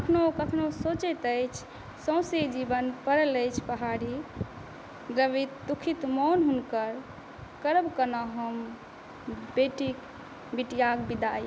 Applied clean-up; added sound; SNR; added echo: none; none; none; none.